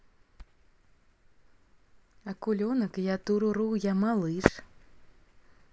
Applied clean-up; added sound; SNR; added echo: none; none; none; none.